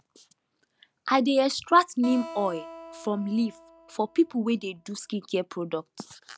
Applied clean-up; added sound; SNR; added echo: none; Acoustic guitar; 17 dB; none.